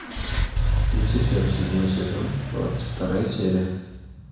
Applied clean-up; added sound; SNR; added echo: none; Engine / Car; -1 dB; reverberation time 1.1 s.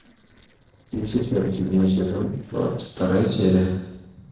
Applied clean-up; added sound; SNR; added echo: neural separator model SepFormer DNS4.